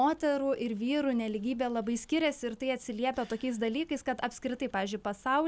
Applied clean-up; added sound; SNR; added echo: none; none; none; none.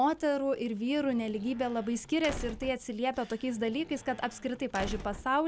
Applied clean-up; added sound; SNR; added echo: none; Squeak / Slam / Wood; 13 dB; none.